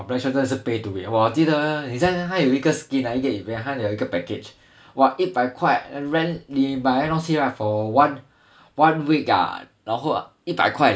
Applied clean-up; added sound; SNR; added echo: none; none; none; none.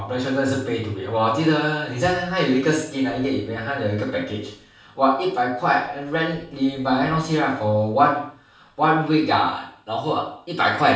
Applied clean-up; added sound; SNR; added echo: none; none; none; reverberation time 0.5 s.